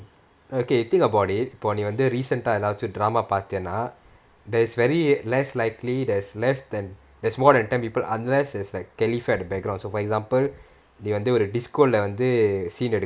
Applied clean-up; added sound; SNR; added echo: none; none; none; none.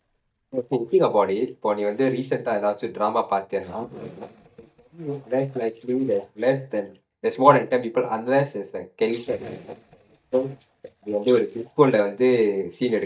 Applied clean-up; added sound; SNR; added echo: neural mask model DeepFilterNet 3.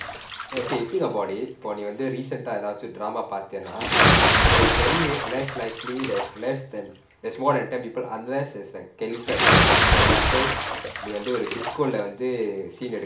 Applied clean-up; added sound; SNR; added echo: none; Bathtub (filling or washing) / Splash, splatter; -4 dB; reverberation time 0.4 s.